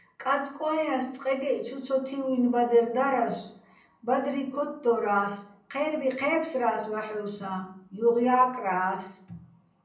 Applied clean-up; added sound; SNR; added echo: none; none; none; reverberation time 0.6 s.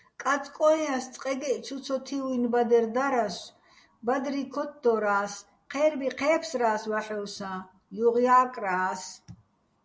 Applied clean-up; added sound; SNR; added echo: none; none; none; none.